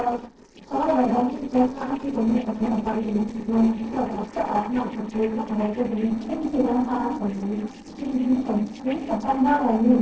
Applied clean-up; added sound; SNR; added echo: neural separator model SepFormer DNS4.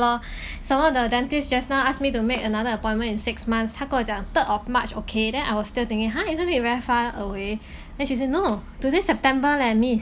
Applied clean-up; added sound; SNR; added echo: none; none; none; none.